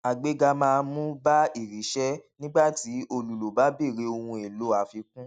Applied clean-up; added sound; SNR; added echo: none; none; none; none.